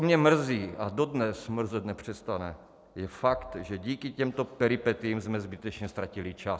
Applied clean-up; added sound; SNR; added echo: none; none; none; none.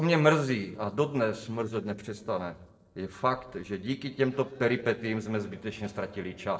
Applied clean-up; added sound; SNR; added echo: neural separator model SepFormer DNS4.